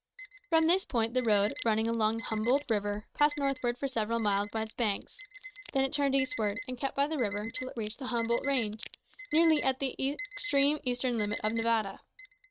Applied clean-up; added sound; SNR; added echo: neural mask model RNNoise.